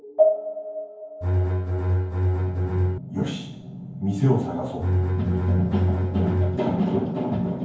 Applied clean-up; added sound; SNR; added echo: none; Bowed string instrument; -3 dB; reverberation time 0.9 s.